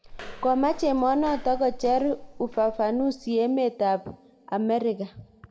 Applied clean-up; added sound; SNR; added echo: none; Walk, footsteps; 12 dB; reverberation time 2.5 s.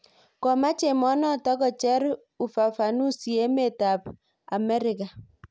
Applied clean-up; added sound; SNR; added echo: none; none; none; none.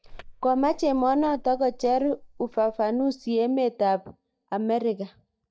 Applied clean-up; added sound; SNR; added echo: neural mask model DeepFilterNet 3.